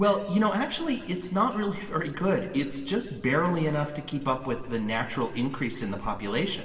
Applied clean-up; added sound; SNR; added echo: none; Drip; 17 dB; reverberation time 2.1 s.